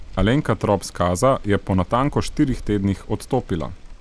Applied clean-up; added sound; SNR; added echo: none; Rain; 11 dB; none.